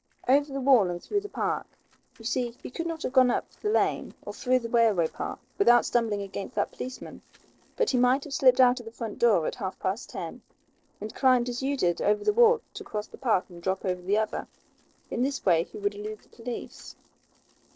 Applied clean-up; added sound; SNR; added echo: neural separator model SepFormer DNS4.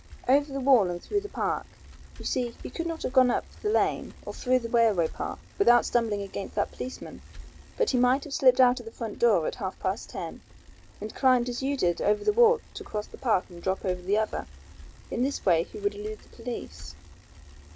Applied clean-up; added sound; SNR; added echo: none; Bicycle; 19 dB; none.